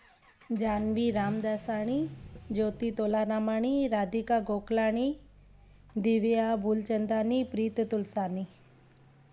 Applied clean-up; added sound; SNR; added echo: none; Accelerating, revving, vroom / Vehicle; 20 dB; none.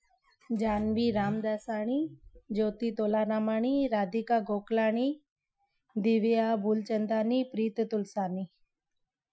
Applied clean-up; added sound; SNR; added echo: classical method Wiener filter.